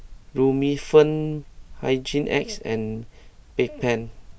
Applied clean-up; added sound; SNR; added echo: none; Rain; 18 dB; none.